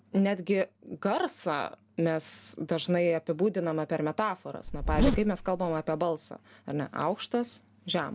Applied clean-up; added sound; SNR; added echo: none; Zipper (clothing); -1 dB; none.